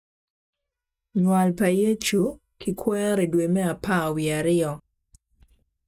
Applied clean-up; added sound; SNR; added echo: neural mask model DeepFilterNet 3.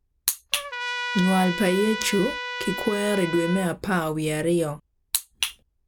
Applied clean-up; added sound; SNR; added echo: none; Trumpet; 7 dB; none.